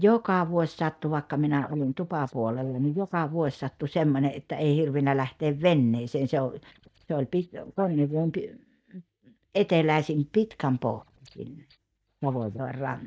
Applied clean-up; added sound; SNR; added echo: neural mask model DeepFilterNet 3.